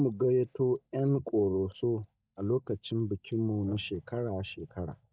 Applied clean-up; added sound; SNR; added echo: neural mask model DeepFilterNet 3.